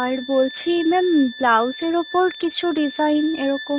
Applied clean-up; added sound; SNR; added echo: none; Bowed string instrument; 15 dB; none.